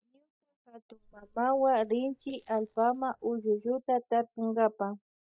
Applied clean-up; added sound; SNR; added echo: neural mask model DeepFilterNet 3.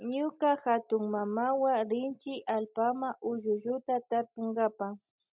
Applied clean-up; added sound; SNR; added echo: none; none; none; none.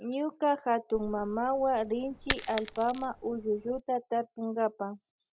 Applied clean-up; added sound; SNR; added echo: none; Coin (dropping); 11 dB; none.